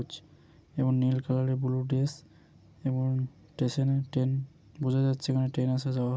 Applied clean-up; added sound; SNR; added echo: none; none; none; none.